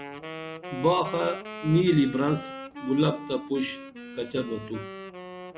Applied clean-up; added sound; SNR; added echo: none; Wind instrument, woodwind instrument; 12 dB; none.